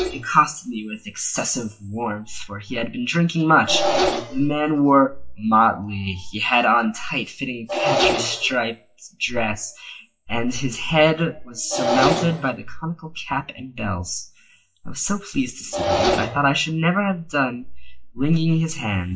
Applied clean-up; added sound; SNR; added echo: classical method WPE with log-MMSE.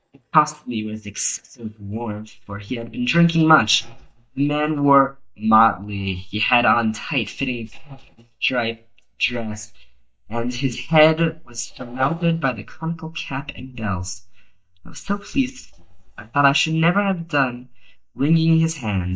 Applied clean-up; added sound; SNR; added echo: neural mask model DeepFilterNet 3.